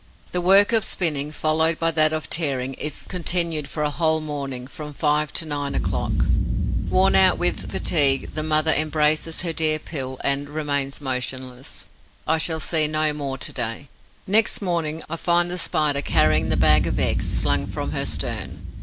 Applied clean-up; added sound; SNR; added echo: none; Boom; 5 dB; none.